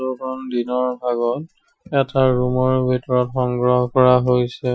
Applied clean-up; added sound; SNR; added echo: classical method Wiener filter.